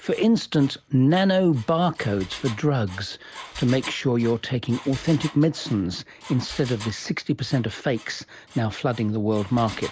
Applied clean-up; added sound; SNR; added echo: none; Engine; 19 dB; none.